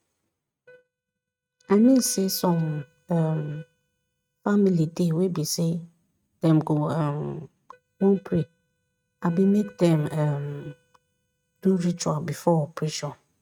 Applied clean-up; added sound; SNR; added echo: neural mask model RNNoise.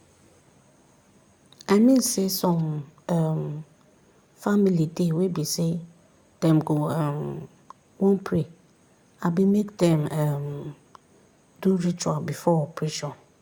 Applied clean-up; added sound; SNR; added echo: none; none; none; none.